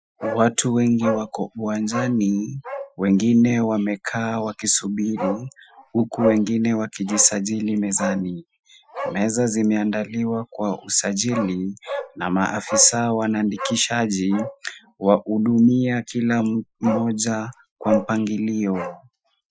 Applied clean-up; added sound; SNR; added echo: classical method Wiener filter.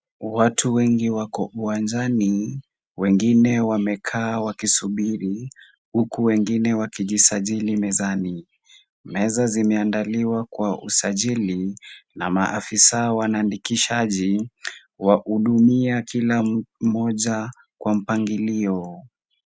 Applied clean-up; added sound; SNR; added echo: none; none; none; none.